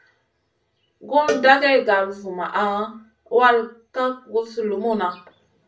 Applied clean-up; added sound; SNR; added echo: none; Cowbell; 12 dB; reverberation time 0.3 s.